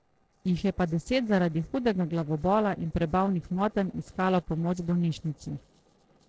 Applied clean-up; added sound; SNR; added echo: neural separator model SepFormer DNS4.